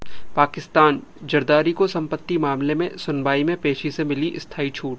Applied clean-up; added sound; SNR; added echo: none; none; none; none.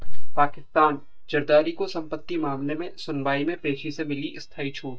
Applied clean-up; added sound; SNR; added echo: neural mask model DeepFilterNet 3.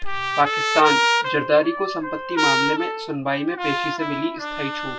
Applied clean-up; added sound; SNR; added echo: classical method WPE with log-MMSE.